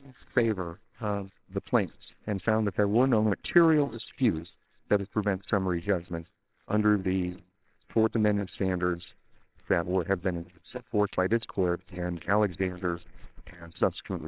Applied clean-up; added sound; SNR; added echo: neural separator model SepFormer WHAMR!.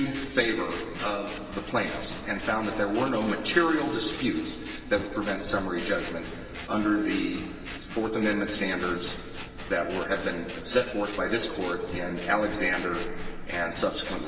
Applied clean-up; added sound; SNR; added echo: none; Scissors; 14 dB; reverberation time 2.4 s.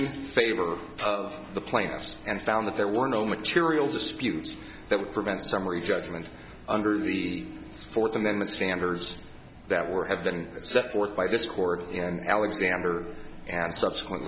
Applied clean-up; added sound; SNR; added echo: none; none; none; none.